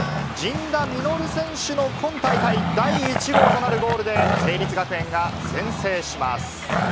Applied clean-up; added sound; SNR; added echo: none; Growling; 0 dB; none.